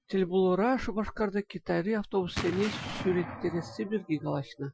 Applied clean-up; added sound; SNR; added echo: classical method Wiener filter.